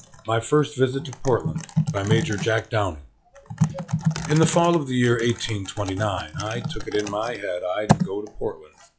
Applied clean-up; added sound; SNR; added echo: classical method log-MMSE.